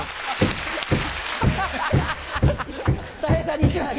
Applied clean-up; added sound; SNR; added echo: none; Hammer; -3 dB; none.